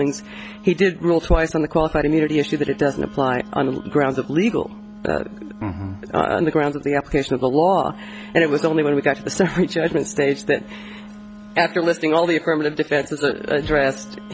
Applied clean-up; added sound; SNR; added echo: none; Wind instrument, woodwind instrument; 19 dB; none.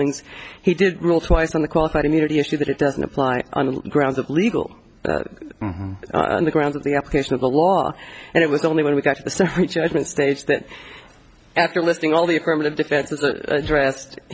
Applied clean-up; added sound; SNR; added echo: none; none; none; none.